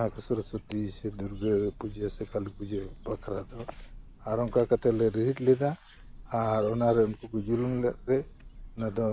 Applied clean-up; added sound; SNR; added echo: none; Bird / Breathing; 17 dB; none.